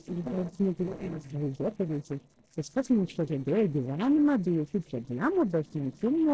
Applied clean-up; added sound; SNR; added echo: neural separator model SepFormer DNS4.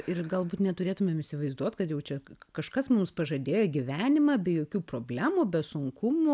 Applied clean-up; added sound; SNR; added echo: none; none; none; none.